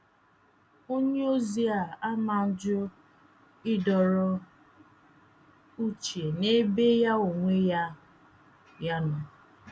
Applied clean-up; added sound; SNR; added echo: none; none; none; none.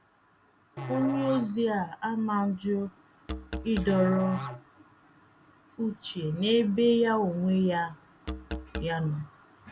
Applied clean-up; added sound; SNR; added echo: none; Musical instrument + Musical instrument; 11 dB; none.